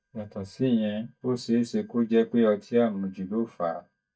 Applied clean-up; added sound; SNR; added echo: neural mask model DeepFilterNet 3.